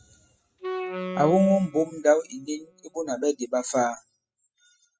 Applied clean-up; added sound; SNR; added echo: classical method spectral subtraction.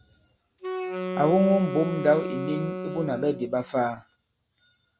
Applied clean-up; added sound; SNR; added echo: none; Wind instrument, woodwind instrument; 6 dB; none.